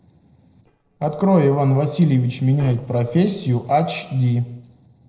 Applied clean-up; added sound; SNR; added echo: neural separator model SepFormer DNS4.